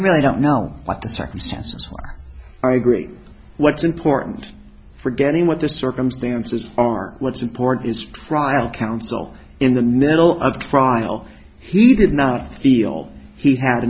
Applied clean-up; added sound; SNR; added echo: none; none; none; none.